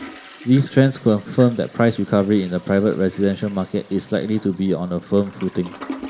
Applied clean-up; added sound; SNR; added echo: none; Toilet flush; 20 dB; reverberation time 0.5 s.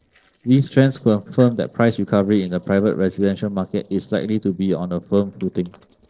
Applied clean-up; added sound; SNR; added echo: neural separator model SepFormer DNS4.